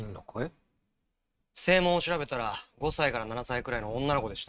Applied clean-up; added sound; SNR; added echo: neural mask model RNNoise.